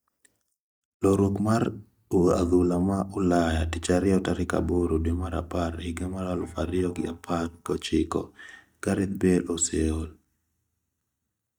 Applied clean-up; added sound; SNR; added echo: neural mask model DeepFilterNet 3.